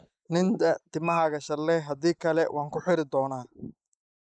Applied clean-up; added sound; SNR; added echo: neural mask model Resemble Enhance denoiser.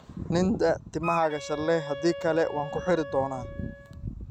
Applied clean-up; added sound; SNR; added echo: none; Wind instrument, woodwind instrument; 11 dB; none.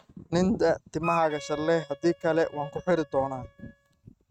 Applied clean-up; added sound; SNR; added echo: neural mask model RNNoise.